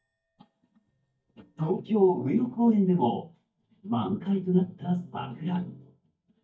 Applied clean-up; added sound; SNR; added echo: neural mask model DeepFilterNet 3.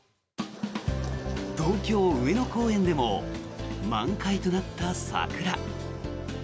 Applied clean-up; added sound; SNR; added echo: none; none; none; none.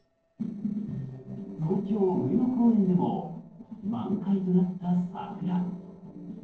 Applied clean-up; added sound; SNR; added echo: neural separator model SepFormer DNS4.